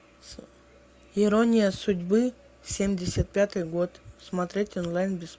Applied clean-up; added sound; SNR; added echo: none; none; none; none.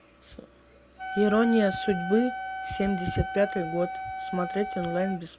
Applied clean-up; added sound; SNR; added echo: none; Wind instrument, woodwind instrument; 8 dB; none.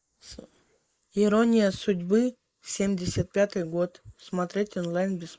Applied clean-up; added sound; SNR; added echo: neural mask model Resemble Enhance denoiser.